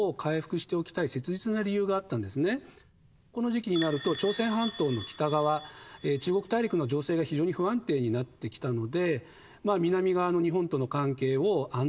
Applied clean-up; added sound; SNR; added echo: none; none; none; none.